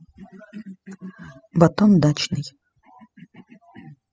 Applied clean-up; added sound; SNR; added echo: classical method spectral subtraction.